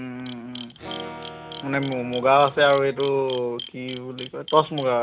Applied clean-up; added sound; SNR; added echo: none; Camera + Acoustic guitar / Strum; 15 dB; none.